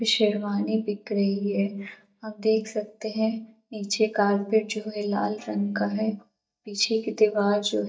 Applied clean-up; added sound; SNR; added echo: neural mask model DeepFilterNet 3.